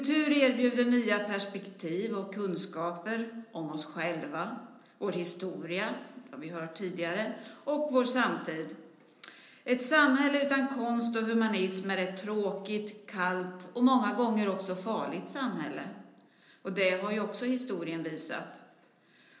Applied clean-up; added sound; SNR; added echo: none; none; none; reverberation time 1.0 s.